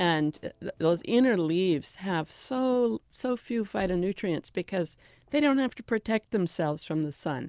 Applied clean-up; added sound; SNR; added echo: none; none; none; none.